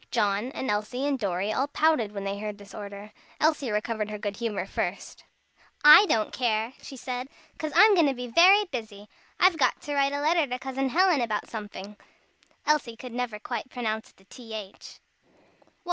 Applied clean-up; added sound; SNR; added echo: none; none; none; none.